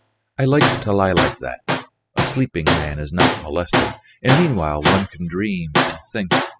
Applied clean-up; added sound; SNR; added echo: classical method spectral subtraction.